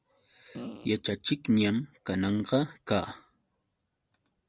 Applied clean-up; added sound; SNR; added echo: none; Fart; 10 dB; none.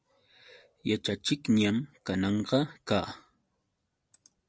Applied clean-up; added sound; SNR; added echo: none; none; none; none.